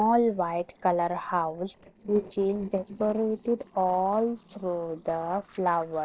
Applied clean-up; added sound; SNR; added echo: neural separator model SepFormer DNS4.